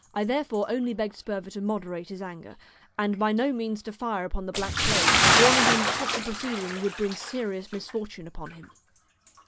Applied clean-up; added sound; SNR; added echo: none; Bathtub (filling or washing) / Splash, splatter; -1 dB; none.